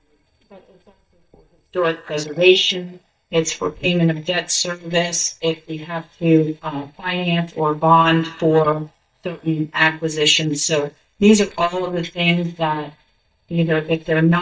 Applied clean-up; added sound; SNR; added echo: neural mask model DeepFilterNet 3.